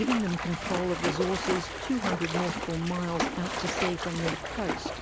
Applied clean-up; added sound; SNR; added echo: none; Splash, splatter; 2 dB; none.